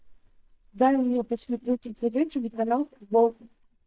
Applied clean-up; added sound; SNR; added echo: neural mask model DeepFilterNet 3.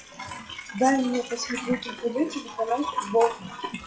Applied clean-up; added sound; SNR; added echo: classical method WPE with log-MMSE.